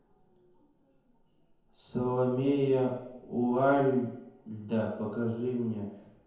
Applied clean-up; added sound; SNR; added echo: none; none; none; reverberation time 0.9 s.